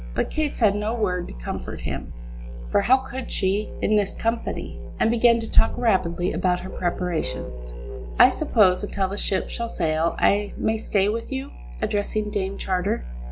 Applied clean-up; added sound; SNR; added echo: none; Musical instrument; 9 dB; none.